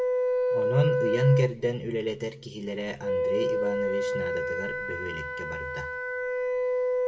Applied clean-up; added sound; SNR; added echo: none; Wind instrument, woodwind instrument; -2 dB; reverberation time 0.7 s.